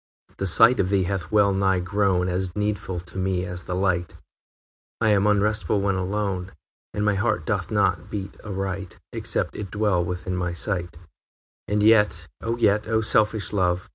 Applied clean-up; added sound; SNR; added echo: none; none; none; none.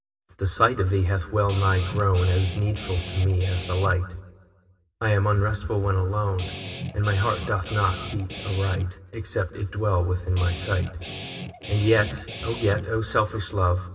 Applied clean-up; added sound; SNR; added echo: none; Guitar; 9 dB; reverberation time 1.1 s.